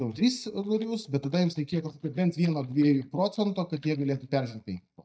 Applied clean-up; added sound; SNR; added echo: neural mask model DeepFilterNet 3.